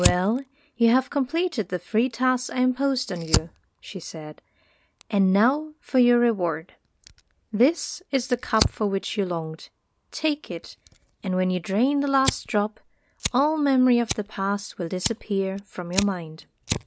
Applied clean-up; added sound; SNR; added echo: none; Fire; 10 dB; none.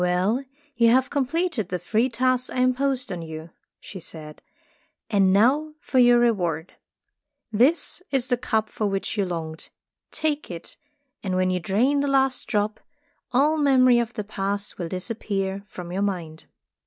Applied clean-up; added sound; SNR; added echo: none; none; none; none.